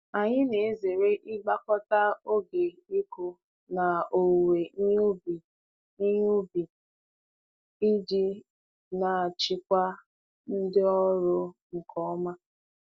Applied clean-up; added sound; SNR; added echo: none; none; none; none.